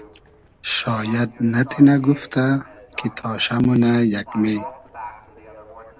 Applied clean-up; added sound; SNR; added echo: none; Livestock, farm animals, working animals; 19 dB; none.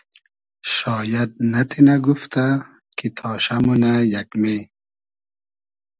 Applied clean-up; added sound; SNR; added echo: none; none; none; none.